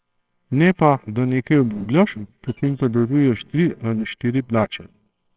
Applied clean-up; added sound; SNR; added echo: neural separator model SepFormer WHAMR!.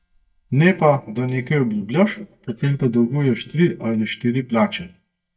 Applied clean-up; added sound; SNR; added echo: neural mask model DeepFilterNet 3.